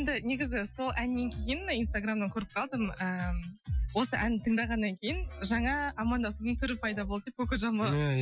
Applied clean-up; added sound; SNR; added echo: classical method Wiener filter.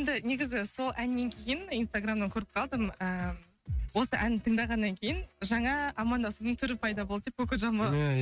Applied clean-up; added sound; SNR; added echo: neural mask model RNNoise.